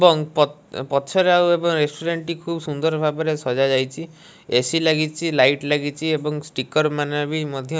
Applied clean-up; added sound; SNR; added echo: none; none; none; none.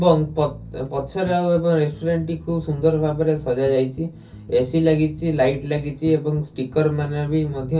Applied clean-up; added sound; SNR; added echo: none; Bass guitar; 17 dB; reverberation time 0.3 s.